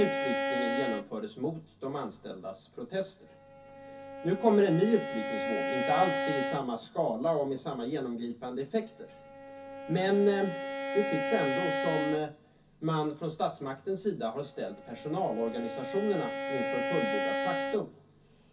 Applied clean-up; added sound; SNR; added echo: none; Bowed string instrument; 4 dB; reverberation time 0.3 s.